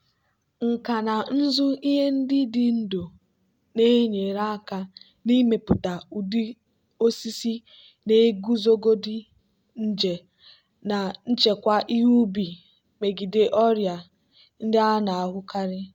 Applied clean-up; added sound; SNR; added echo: none; none; none; none.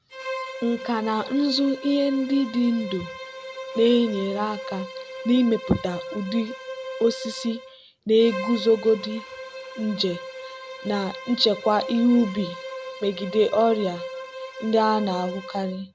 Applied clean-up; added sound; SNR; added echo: none; Bowed string instrument; 11 dB; none.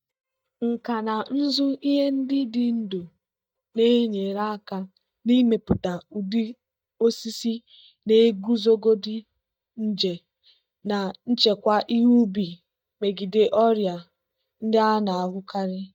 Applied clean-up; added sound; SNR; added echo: neural mask model DeepFilterNet 3.